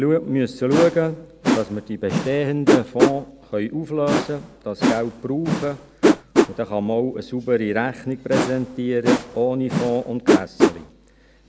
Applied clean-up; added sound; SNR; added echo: none; Whoosh, swoosh, swish; -1 dB; none.